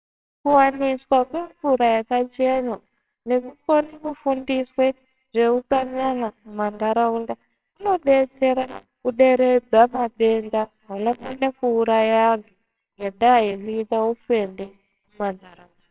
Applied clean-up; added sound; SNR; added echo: neural separator model SepFormer WHAMR!.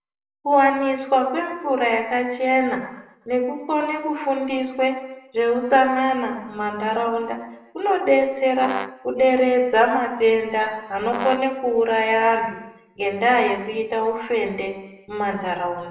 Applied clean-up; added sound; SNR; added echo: none; Brass instrument; 11 dB; reverberation time 0.8 s.